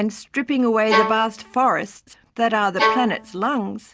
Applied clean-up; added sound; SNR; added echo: none; Bowed string instrument; 1 dB; none.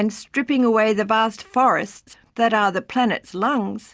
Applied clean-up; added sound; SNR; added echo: none; none; none; none.